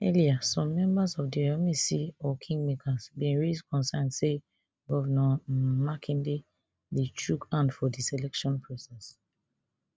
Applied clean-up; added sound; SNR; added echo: none; none; none; none.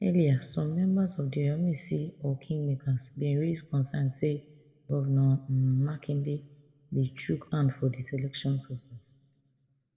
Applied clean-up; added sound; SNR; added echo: none; none; none; reverberation time 0.9 s.